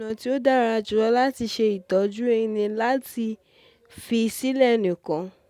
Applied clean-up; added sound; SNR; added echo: none; none; none; none.